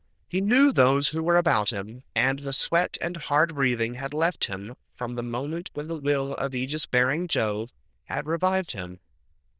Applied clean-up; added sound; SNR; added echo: neural diffusion model UNIVERSE++.